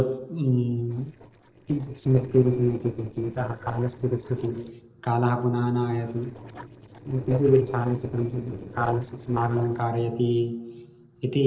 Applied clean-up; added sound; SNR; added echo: neural separator model SepFormer DNS4.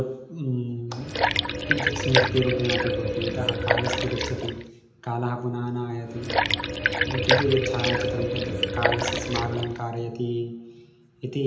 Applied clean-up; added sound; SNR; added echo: none; Liquid; -4 dB; reverberation time 0.9 s.